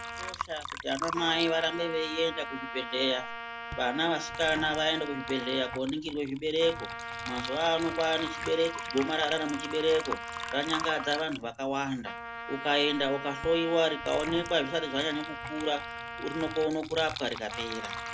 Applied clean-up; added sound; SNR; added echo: none; Trumpet + Water / Liquid; 8 dB; none.